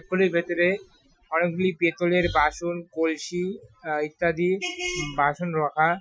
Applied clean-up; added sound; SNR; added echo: classical method Wiener filter.